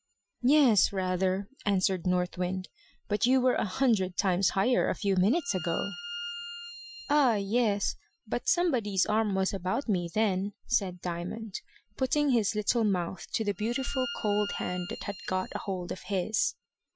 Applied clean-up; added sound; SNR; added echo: classical method Wiener filter.